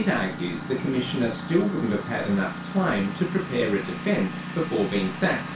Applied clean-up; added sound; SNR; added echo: none; Engine; 8 dB; reverberation time 0.3 s.